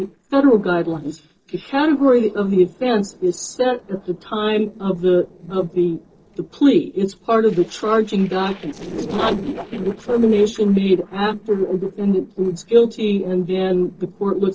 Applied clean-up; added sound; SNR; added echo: neural separator model SepFormer DNS4.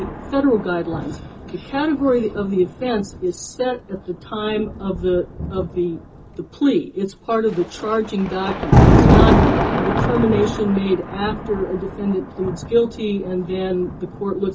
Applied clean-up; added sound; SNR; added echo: none; Thunder; 0 dB; reverberation time 0.2 s.